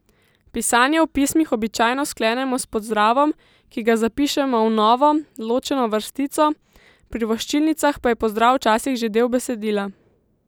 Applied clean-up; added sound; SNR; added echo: none; none; none; none.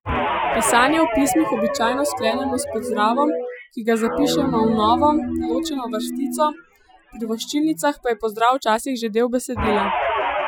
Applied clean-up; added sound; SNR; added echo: classical method Wiener filter.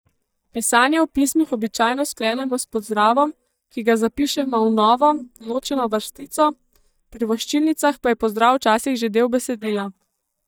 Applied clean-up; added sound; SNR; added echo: neural mask model DeepFilterNet 3.